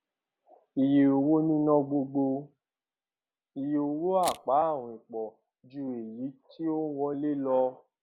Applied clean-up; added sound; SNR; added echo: none; Camera; 15 dB; none.